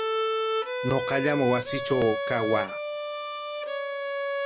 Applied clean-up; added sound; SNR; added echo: none; Bowed string instrument; 0 dB; none.